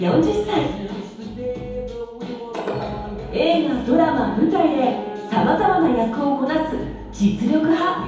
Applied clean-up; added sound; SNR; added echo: none; none; none; reverberation time 2.2 s.